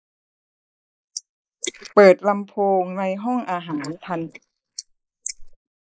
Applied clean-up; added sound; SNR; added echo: neural mask model Resemble Enhance denoiser.